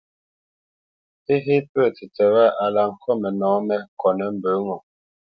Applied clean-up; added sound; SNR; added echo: none; none; none; none.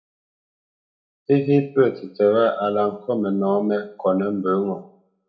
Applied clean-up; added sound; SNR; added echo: none; none; none; reverberation time 0.3 s.